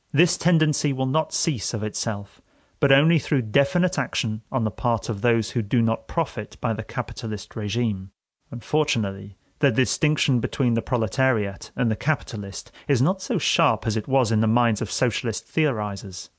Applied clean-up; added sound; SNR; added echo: none; none; none; none.